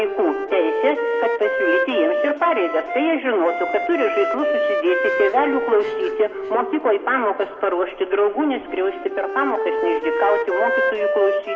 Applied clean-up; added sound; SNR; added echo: none; Wind instrument, woodwind instrument; 2 dB; reverberation time 1.8 s.